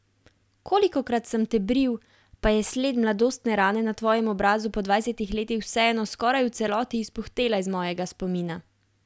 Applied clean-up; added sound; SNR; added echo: none; none; none; none.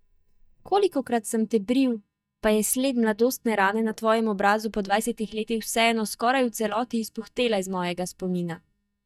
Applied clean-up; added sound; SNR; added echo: neural mask model DeepFilterNet 3.